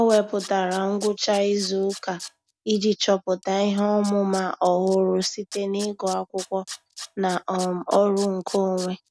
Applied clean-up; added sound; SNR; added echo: none; Tools; 18 dB; none.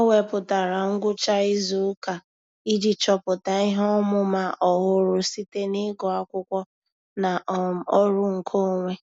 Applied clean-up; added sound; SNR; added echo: none; none; none; none.